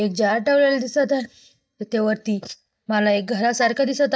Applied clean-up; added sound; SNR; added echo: neural mask model DeepFilterNet 3.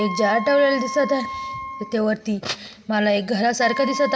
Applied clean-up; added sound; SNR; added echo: none; Wind instrument, woodwind instrument; 10 dB; reverberation time 2.5 s.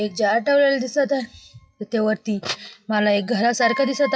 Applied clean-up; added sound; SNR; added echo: classical method WPE with log-MMSE.